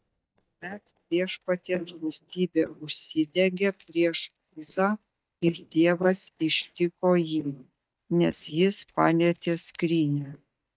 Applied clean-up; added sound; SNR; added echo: neural mask model DeepFilterNet 3.